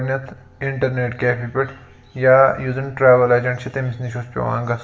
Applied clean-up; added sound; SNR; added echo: none; none; none; reverberation time 1.9 s.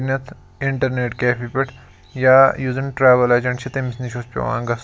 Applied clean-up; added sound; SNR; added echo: none; none; none; none.